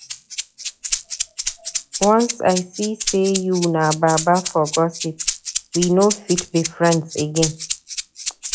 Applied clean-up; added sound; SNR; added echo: classical method log-MMSE.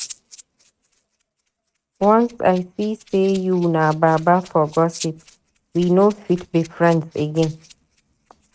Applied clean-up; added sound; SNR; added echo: neural mask model RNNoise.